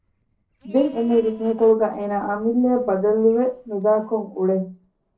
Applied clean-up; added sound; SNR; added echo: neural separator model SepFormer DNS4.